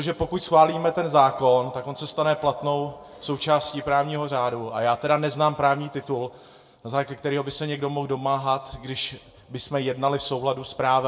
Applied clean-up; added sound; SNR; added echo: none; none; none; reverberation time 0.6 s.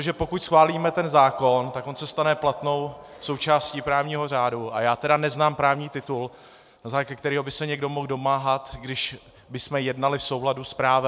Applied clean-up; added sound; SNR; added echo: none; none; none; none.